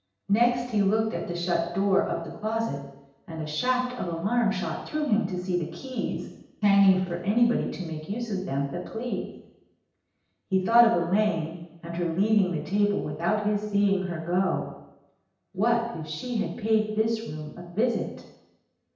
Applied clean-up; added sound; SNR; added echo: none; none; none; reverberation time 0.9 s.